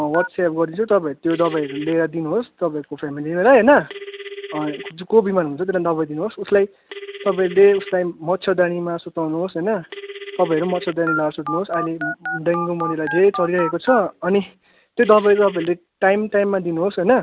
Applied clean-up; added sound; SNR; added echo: none; Telephone; 14 dB; none.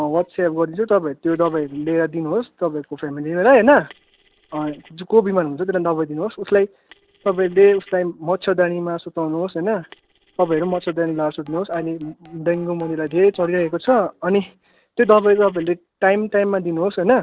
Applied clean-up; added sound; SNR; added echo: neural separator model SepFormer DNS4.